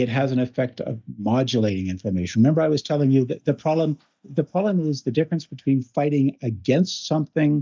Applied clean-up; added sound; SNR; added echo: neural mask model DeepFilterNet 3.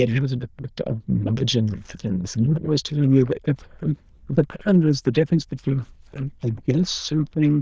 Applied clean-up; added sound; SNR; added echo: neural diffusion model UNIVERSE++.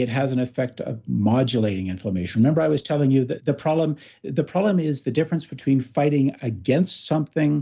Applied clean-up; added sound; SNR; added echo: none; none; none; none.